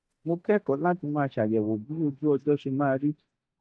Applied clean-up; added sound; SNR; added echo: neural mask model DeepFilterNet 3.